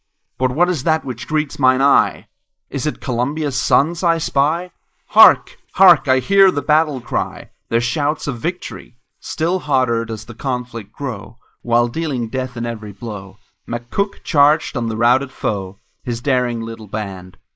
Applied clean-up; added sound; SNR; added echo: neural mask model Resemble Enhance denoiser.